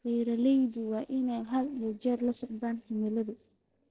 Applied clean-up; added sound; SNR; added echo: neural separator model SepFormer DNS4.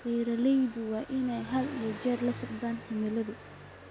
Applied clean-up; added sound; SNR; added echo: none; Motorcycle; 14 dB; none.